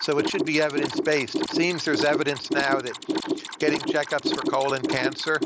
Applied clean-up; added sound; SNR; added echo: none; Mechanisms; 3 dB; none.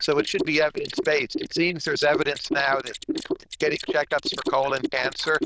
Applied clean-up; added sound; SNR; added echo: neural diffusion model UNIVERSE++.